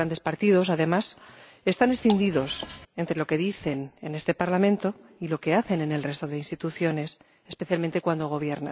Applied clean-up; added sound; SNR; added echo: none; Drip / Water; 12 dB; none.